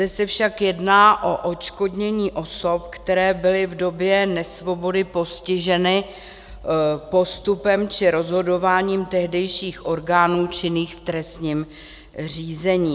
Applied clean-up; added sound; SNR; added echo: none; none; none; none.